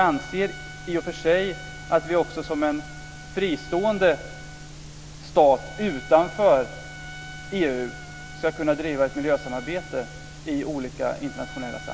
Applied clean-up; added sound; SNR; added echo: none; Trumpet; 18 dB; none.